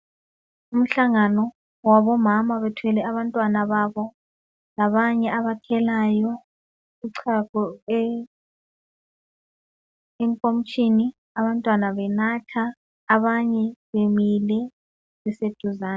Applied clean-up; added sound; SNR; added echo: none; none; none; none.